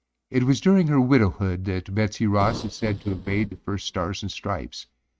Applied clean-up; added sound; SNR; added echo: neural mask model RNNoise.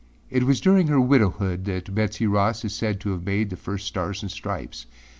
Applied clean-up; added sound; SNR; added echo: none; none; none; none.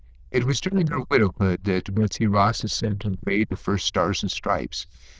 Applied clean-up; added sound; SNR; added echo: neural diffusion model UNIVERSE++.